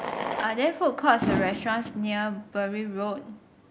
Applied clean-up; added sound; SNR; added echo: none; Fireworks; 6 dB; none.